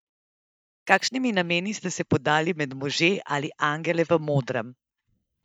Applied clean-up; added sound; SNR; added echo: neural mask model DeepFilterNet 3.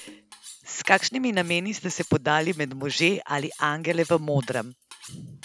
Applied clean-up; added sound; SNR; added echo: none; Cutlery, silverware; 20 dB; none.